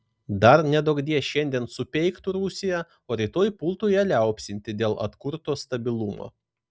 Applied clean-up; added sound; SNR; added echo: none; none; none; none.